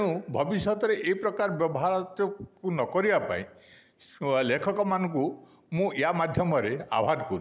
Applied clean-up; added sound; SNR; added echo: none; none; none; none.